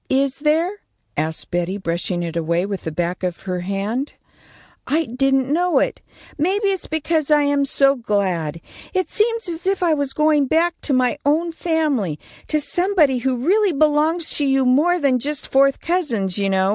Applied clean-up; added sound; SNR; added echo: none; none; none; none.